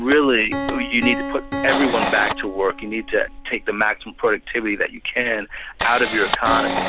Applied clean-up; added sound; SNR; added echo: none; Camera + Piano; 5 dB; none.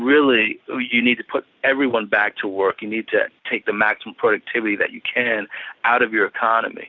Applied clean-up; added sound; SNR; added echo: none; none; none; none.